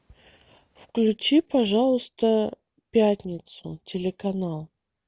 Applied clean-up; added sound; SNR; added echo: none; none; none; none.